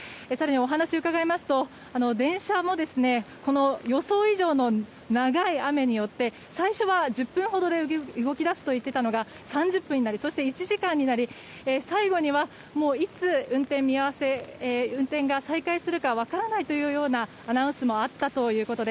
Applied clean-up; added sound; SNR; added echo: none; none; none; none.